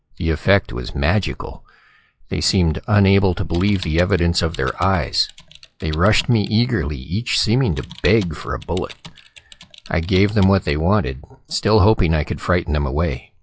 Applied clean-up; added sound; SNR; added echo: classical method log-MMSE.